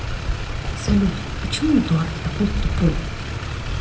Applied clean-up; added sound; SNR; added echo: none; Motor vehicle (road); 2 dB; reverberation time 1.4 s.